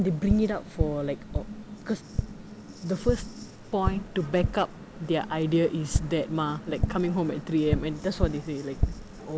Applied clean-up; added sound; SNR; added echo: none; Tap; 4 dB; none.